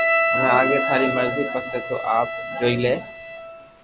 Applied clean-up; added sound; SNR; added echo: none; Bowed string instrument; 1 dB; none.